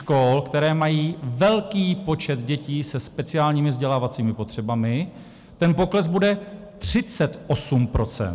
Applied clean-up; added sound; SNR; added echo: none; none; none; none.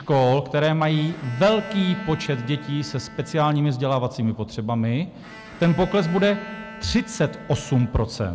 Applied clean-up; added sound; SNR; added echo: none; Bowed string instrument; 18 dB; none.